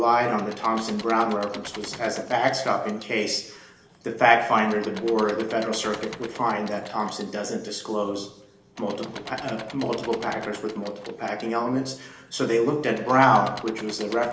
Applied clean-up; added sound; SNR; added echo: none; Engine / Mechanisms; 18 dB; reverberation time 0.8 s.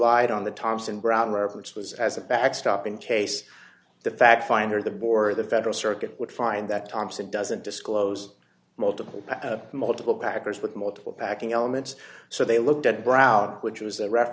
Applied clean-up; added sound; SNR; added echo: none; none; none; none.